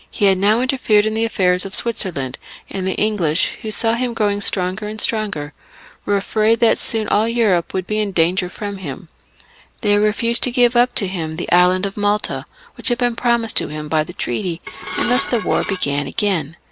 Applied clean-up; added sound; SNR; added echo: none; Dishes, pots, and pans / Glass; 7 dB; none.